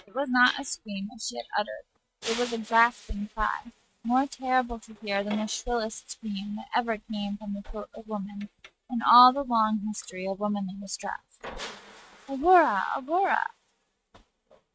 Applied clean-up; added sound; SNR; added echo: neural mask model RNNoise.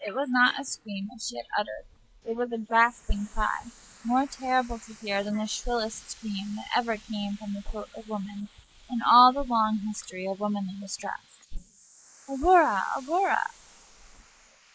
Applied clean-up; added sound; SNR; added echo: neural mask model Resemble Enhance denoiser.